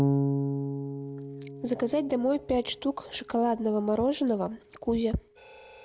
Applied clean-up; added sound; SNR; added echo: none; Bass guitar; 4 dB; none.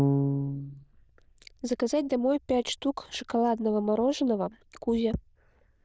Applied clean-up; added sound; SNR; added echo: neural diffusion model UNIVERSE++.